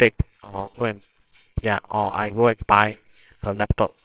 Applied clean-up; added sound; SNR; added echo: neural separator model SepFormer WHAMR!.